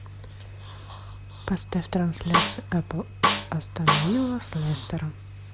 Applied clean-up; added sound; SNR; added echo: none; Snare drum; -4 dB; none.